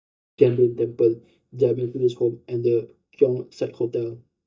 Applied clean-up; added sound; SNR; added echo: neural mask model DeepFilterNet 3.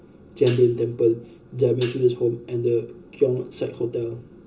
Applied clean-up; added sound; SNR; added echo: none; Hi-hat; 15 dB; reverberation time 0.2 s.